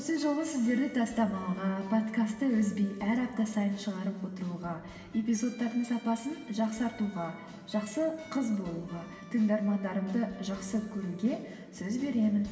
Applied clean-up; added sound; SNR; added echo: none; none; none; reverberation time 1.9 s.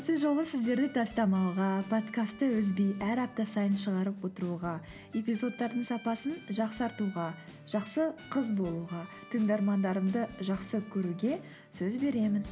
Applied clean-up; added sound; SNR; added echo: none; none; none; none.